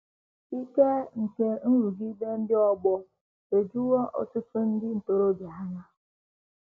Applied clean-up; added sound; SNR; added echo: none; none; none; none.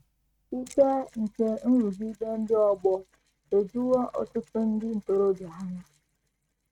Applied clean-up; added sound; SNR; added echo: neural mask model RNNoise.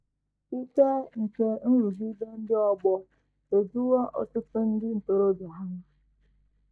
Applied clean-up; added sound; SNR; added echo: neural mask model DeepFilterNet 3.